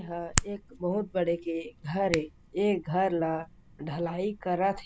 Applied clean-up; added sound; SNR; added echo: none; Hands; 9 dB; none.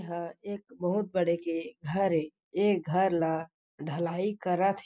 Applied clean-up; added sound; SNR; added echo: none; none; none; none.